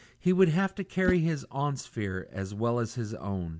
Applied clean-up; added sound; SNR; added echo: none; Whoosh, swoosh, swish; 13 dB; none.